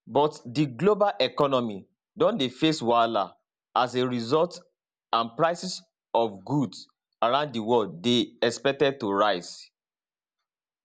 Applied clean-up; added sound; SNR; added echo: none; none; none; none.